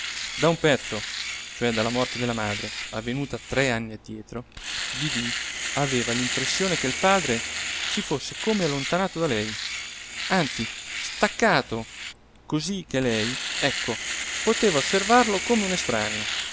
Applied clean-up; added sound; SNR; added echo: none; Domestic sounds, home sounds; 5 dB; none.